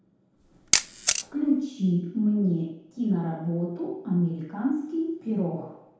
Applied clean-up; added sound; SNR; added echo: none; Camera; 1 dB; reverberation time 0.8 s.